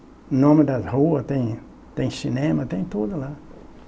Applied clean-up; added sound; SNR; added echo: none; none; none; none.